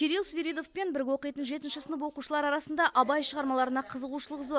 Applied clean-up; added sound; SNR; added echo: none; none; none; none.